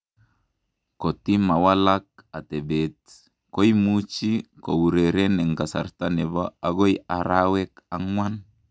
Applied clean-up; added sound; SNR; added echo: none; none; none; none.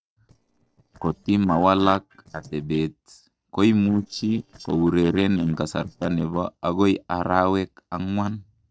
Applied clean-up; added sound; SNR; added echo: neural separator model SepFormer DNS4.